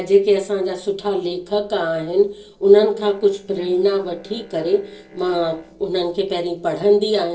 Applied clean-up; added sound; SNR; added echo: neural separator model SepFormer DNS4.